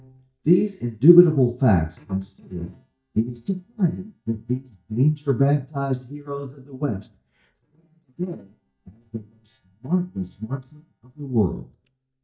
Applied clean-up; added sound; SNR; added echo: neural mask model DeepFilterNet 3.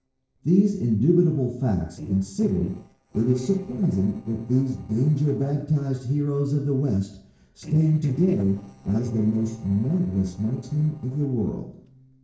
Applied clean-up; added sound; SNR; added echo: neural separator model SepFormer DNS4.